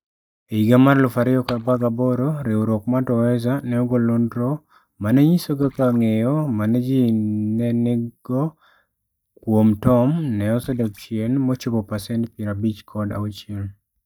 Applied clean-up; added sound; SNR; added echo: neural mask model DeepFilterNet 3.